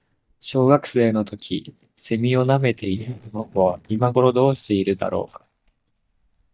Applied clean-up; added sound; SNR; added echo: neural mask model DeepFilterNet 3.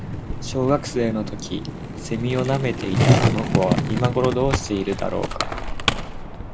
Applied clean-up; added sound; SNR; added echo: none; Skateboard; -1 dB; none.